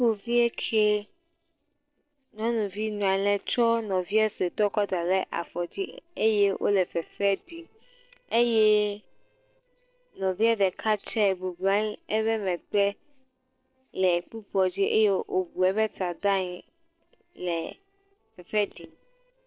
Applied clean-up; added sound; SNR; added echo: neural separator model SepFormer DNS4.